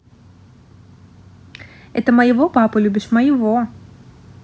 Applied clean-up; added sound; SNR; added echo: none; none; none; none.